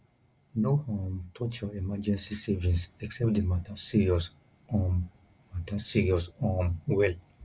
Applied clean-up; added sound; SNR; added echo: none; none; none; none.